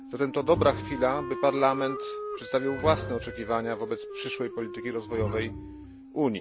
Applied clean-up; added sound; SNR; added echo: none; Bowed string instrument + Wind instrument, woodwind instrument; 8 dB; none.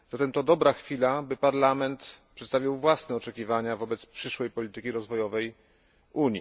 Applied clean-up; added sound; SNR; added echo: none; none; none; none.